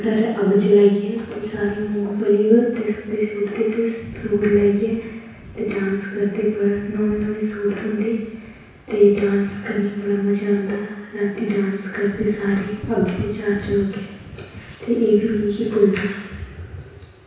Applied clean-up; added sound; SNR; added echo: none; Thunder / Wind; 19 dB; reverberation time 1.1 s.